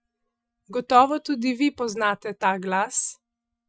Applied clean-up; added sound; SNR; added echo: classical method Wiener filter.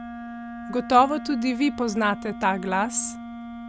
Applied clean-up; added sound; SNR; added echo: none; Wind instrument, woodwind instrument; 11 dB; none.